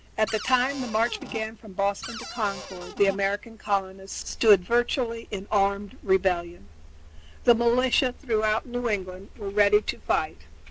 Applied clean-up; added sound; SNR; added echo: none; Cupboard open or close; 12 dB; none.